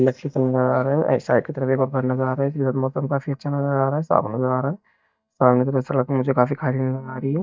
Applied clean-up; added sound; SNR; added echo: neural mask model DeepFilterNet 3.